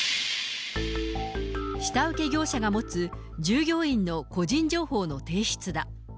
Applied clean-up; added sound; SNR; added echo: none; none; none; none.